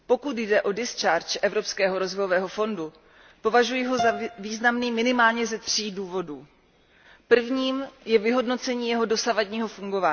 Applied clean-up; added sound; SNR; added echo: none; Piano; 13 dB; none.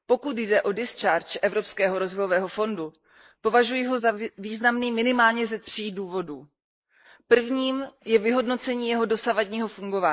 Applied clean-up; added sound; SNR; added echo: neural mask model Resemble Enhance denoiser.